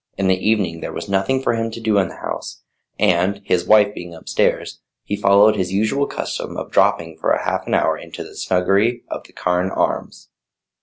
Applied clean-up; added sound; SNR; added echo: none; none; none; none.